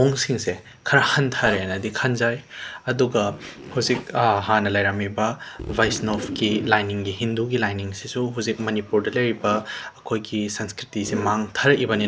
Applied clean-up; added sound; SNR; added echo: none; Zipper (clothing); 15 dB; none.